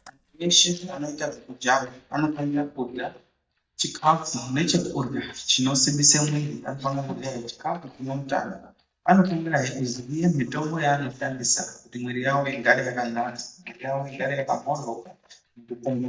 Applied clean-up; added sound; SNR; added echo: neural mask model DeepFilterNet 3.